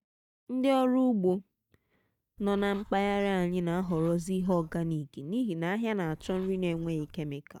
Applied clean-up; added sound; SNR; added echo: neural mask model DeepFilterNet 3.